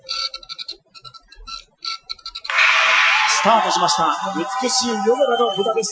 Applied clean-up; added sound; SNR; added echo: classical method Wiener filter.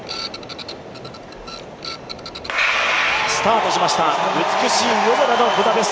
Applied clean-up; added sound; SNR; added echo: none; Printer; 15 dB; none.